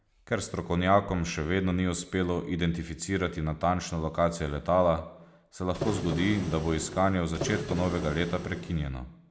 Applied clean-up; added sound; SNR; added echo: none; Printer; 8 dB; none.